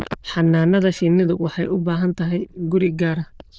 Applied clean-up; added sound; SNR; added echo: neural diffusion model UNIVERSE++.